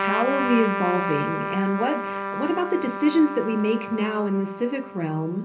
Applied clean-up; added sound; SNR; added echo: none; Trumpet; 5 dB; reverberation time 0.3 s.